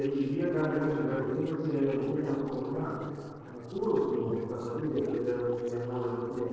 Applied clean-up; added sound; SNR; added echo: neural separator model SepFormer DNS4.